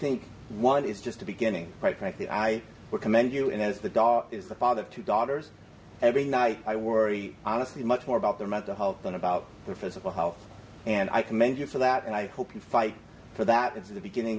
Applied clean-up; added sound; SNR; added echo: none; none; none; none.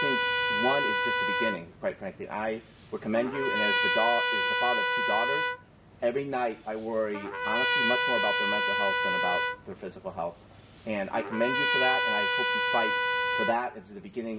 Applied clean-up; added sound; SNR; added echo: none; Trumpet; -3 dB; none.